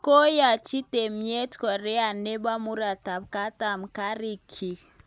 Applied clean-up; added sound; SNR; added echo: none; none; none; none.